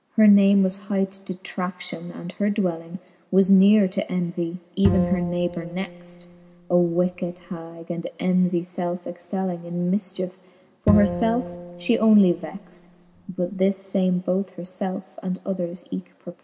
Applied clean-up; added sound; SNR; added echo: none; Bowed string instrument; 7 dB; none.